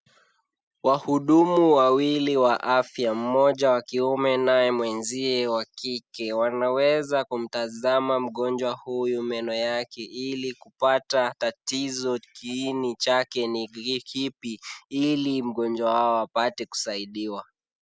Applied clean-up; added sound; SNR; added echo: none; none; none; none.